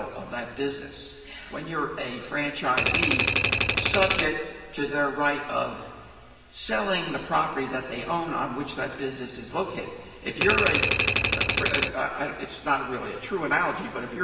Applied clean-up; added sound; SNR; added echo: none; Typewriter; -4 dB; reverberation time 2.3 s.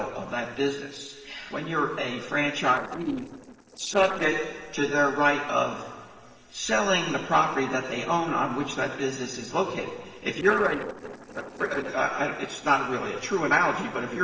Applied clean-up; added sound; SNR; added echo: neural separator model SepFormer DNS4.